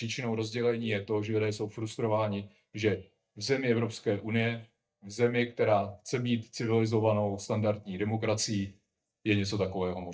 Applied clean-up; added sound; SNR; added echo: neural mask model DeepFilterNet 3.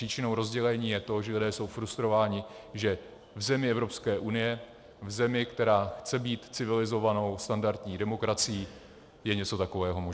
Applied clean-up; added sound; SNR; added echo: none; none; none; none.